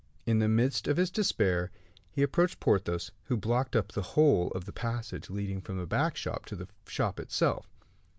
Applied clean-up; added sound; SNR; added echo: none; none; none; none.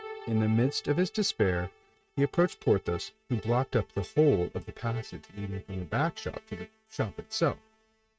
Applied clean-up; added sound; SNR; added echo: neural mask model RNNoise.